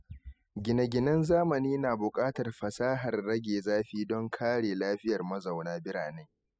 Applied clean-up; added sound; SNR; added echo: classical method spectral subtraction.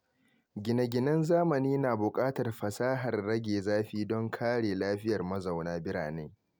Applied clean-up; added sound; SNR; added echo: none; none; none; none.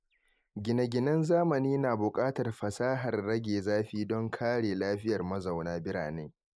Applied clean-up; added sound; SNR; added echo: neural mask model Resemble Enhance denoiser.